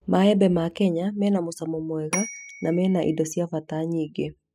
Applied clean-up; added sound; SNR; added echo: classical method spectral subtraction.